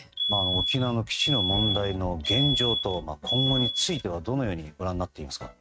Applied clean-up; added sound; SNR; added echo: neural mask model RNNoise.